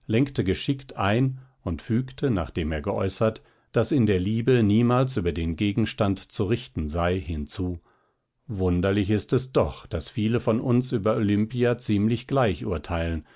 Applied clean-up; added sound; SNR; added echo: none; none; none; none.